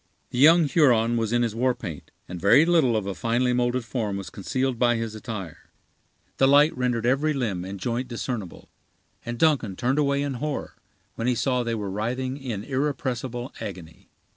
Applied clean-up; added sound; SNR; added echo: none; none; none; none.